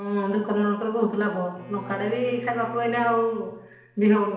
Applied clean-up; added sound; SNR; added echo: none; Bowed string instrument; 18 dB; reverberation time 0.8 s.